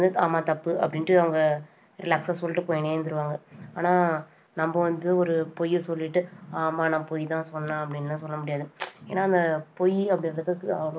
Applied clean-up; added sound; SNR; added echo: none; none; none; none.